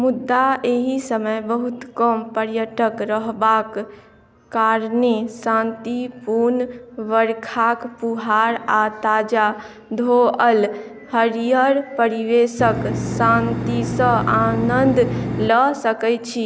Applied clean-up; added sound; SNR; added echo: none; Engine; 4 dB; none.